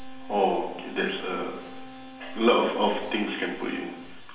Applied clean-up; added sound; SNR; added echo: none; Brass instrument; 17 dB; reverberation time 0.9 s.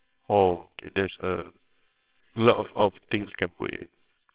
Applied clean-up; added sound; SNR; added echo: neural separator model SepFormer WHAMR!.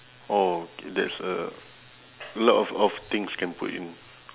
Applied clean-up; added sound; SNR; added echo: none; none; none; none.